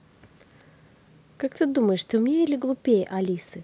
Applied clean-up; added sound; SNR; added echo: none; none; none; none.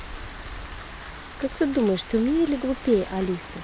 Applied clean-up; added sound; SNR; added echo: none; Rain; 12 dB; none.